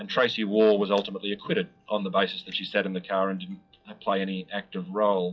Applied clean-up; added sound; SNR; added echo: classical method log-MMSE.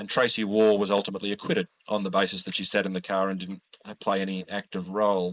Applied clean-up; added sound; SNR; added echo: neural mask model Resemble Enhance denoiser.